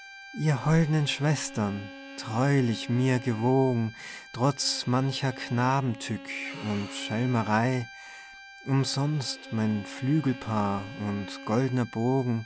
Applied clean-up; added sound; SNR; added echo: none; Bowed string instrument + Bowed string instrument; 16 dB; none.